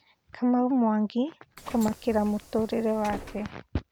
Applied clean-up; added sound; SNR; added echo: none; Bus; 16 dB; none.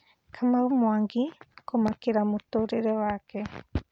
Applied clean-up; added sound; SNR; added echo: none; none; none; none.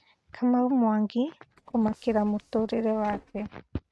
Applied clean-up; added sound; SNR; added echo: neural mask model RNNoise.